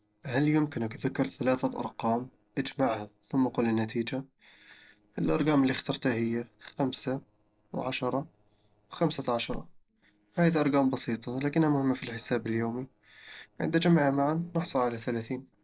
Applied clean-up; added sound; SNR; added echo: neural separator model SepFormer DNS4.